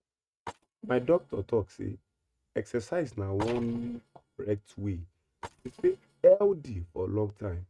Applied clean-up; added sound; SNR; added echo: neural mask model RNNoise.